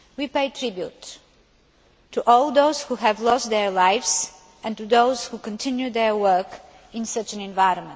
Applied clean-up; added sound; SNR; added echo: none; none; none; none.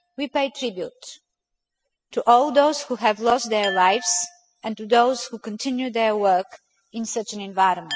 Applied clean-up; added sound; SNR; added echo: classical method spectral subtraction.